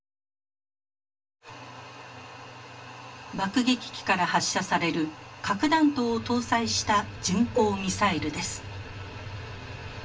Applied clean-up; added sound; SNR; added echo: none; Cowbell; 8 dB; reverberation time 0.2 s.